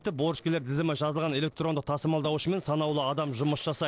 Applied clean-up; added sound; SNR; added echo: neural separator model SepFormer DNS4.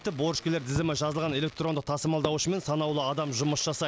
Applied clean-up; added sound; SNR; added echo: none; Fireworks; 14 dB; none.